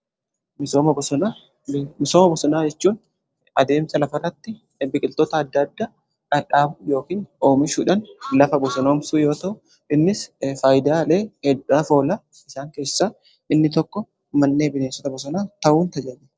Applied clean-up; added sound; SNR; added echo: neural separator model SepFormer DNS4.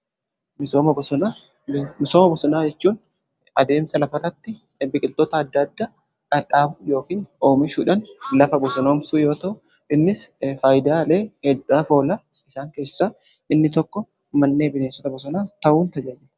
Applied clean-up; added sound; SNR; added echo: none; Truck; 16 dB; none.